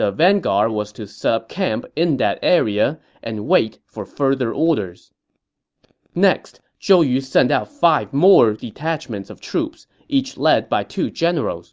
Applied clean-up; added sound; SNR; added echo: none; none; none; none.